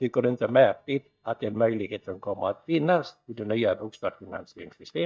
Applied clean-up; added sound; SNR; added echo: neural mask model DeepFilterNet 3.